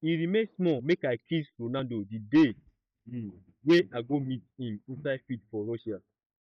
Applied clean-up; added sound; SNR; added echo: neural mask model DeepFilterNet 3.